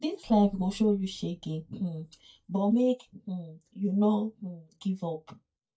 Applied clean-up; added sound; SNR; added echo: neural mask model DeepFilterNet 3.